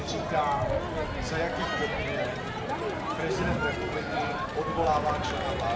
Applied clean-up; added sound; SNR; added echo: none; Crowd; -2 dB; reverberation time 0.7 s.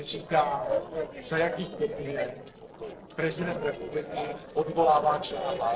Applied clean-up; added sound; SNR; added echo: neural separator model SepFormer DNS4.